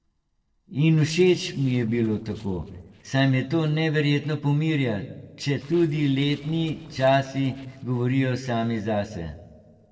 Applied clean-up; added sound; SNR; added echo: neural separator model SepFormer DNS4.